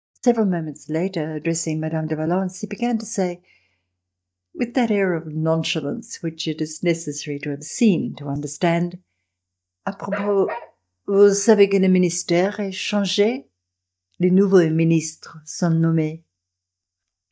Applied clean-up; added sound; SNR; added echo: neural mask model DeepFilterNet 3.